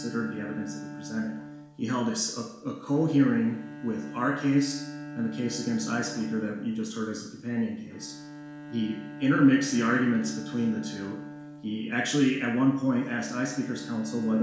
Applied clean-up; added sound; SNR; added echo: none; Bowed string instrument; 14 dB; reverberation time 0.7 s.